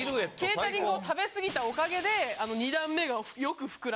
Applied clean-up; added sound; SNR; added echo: none; Shatter; 16 dB; none.